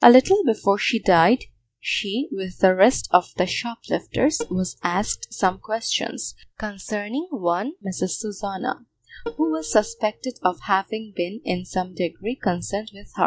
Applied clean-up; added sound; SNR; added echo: neural mask model DeepFilterNet 3.